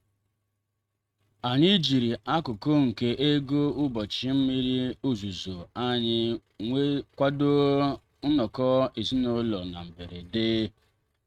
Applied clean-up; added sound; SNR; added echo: neural mask model RNNoise.